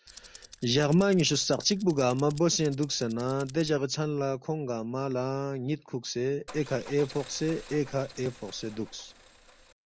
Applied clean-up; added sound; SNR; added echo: none; Tools + Car; 19 dB; none.